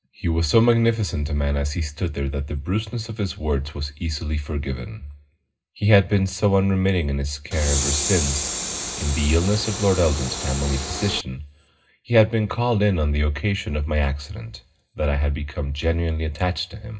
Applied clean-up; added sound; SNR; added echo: none; Train; 5 dB; reverberation time 0.2 s.